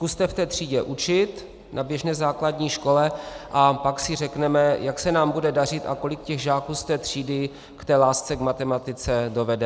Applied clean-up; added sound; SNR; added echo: none; none; none; none.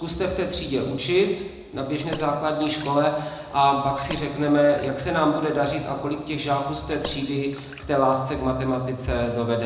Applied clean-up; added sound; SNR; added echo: none; Water / Splash, splatter; 19 dB; reverberation time 0.9 s.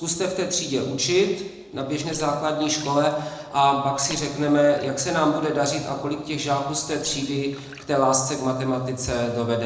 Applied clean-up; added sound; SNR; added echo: neural separator model SepFormer DNS4.